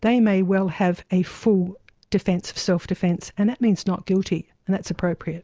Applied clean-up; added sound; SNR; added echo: none; none; none; none.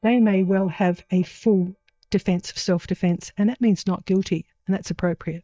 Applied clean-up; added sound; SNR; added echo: neural mask model DeepFilterNet 3.